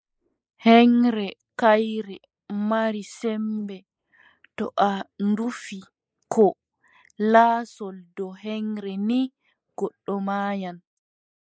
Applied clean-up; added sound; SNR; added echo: neural mask model Resemble Enhance denoiser.